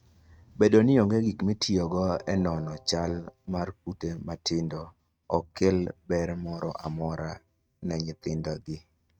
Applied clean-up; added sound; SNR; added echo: neural mask model RNNoise.